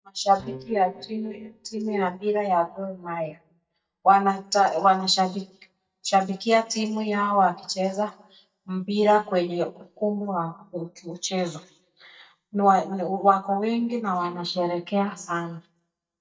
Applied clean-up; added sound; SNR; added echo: neural mask model DeepFilterNet 3.